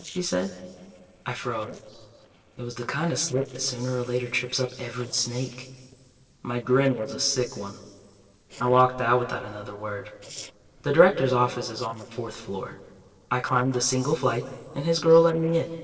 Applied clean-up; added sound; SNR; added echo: neural separator model SepFormer DNS4.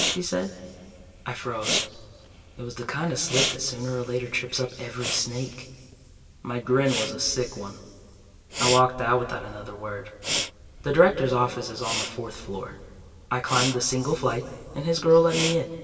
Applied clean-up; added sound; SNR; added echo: none; Respiratory sounds; 7 dB; reverberation time 2.3 s.